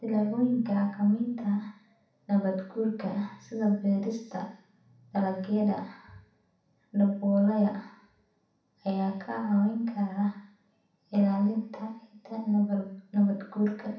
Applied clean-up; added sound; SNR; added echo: none; none; none; reverberation time 0.7 s.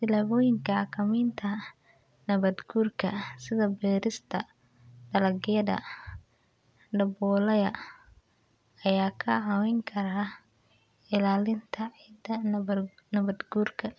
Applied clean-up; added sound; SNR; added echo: none; none; none; none.